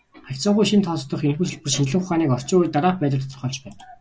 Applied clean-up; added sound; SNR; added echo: none; none; none; none.